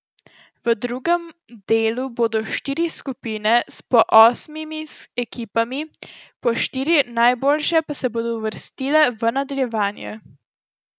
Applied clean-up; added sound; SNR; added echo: none; none; none; none.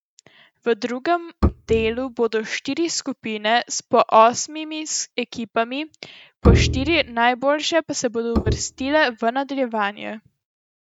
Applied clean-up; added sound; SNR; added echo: neural mask model RNNoise.